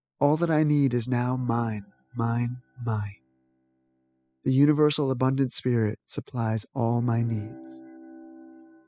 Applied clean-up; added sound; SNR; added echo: classical method spectral subtraction.